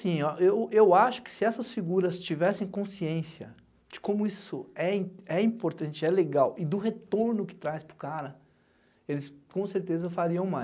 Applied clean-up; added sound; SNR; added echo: none; none; none; none.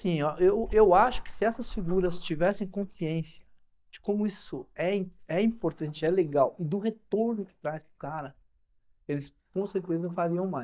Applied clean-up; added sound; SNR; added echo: neural mask model DeepFilterNet 3.